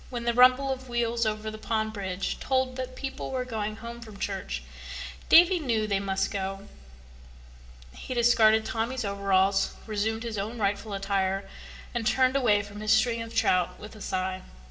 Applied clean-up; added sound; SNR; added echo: none; none; none; reverberation time 1.8 s.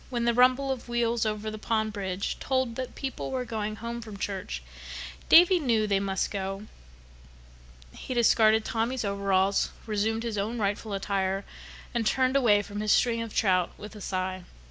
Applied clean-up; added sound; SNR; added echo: none; none; none; none.